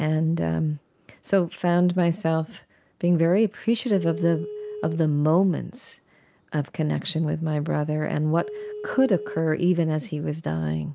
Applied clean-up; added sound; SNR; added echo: none; Telephone; 10 dB; none.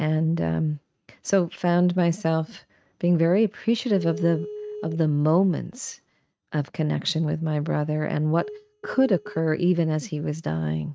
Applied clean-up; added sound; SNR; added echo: neural mask model RNNoise.